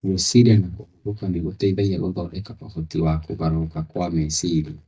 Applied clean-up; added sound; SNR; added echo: neural mask model DeepFilterNet 3.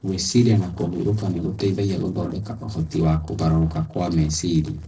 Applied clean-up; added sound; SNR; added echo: neural separator model SepFormer DNS4.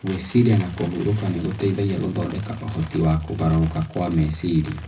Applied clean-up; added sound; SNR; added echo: none; Coin (dropping); 19 dB; reverberation time 0.4 s.